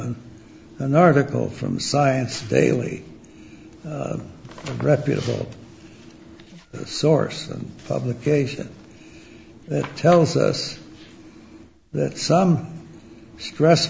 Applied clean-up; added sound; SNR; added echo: none; none; none; none.